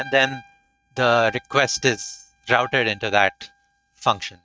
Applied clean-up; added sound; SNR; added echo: neural mask model RNNoise.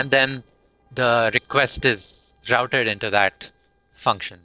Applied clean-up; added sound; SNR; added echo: neural separator model SepFormer DNS4.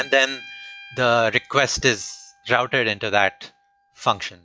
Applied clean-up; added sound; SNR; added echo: classical method log-MMSE.